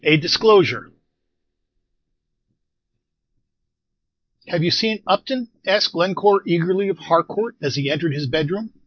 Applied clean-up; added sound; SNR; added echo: neural mask model DeepFilterNet 3.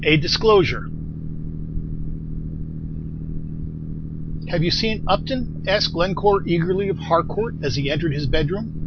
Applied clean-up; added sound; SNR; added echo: none; Boat, Water vehicle; 5 dB; none.